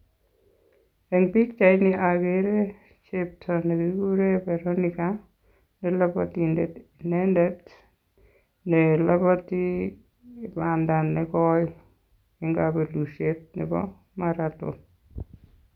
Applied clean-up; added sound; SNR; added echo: none; none; none; none.